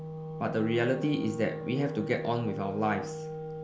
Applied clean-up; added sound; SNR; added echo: none; Wind instrument, woodwind instrument; 7 dB; none.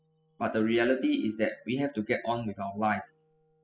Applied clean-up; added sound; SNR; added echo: classical method spectral subtraction.